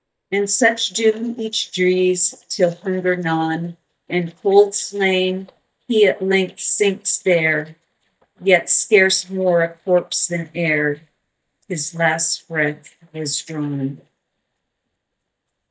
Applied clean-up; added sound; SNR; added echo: neural mask model DeepFilterNet 3.